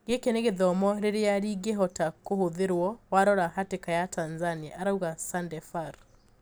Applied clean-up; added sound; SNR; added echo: none; none; none; none.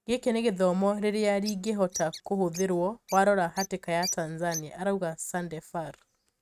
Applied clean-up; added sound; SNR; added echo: neural mask model RNNoise.